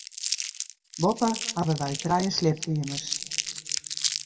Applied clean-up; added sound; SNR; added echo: none; Crumpling, crinkling; 5 dB; reverberation time 1.3 s.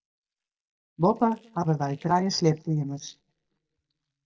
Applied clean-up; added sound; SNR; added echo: neural mask model DeepFilterNet 3.